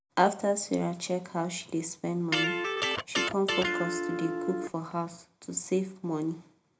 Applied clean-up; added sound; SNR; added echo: none; Electric guitar; 0 dB; reverberation time 0.2 s.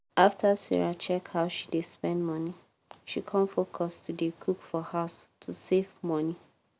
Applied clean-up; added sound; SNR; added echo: none; none; none; none.